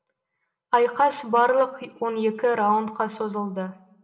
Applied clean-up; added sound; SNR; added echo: none; none; none; reverberation time 0.7 s.